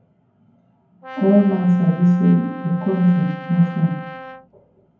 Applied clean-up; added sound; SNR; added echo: none; Brass instrument; 16 dB; reverberation time 0.9 s.